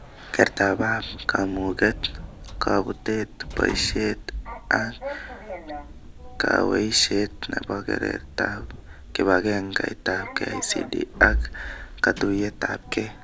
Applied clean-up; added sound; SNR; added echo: none; Sliding door; 11 dB; none.